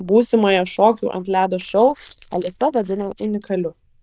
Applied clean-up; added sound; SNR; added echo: neural diffusion model UNIVERSE++.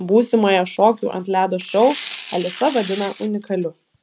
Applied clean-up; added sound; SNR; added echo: none; Tearing; 15 dB; none.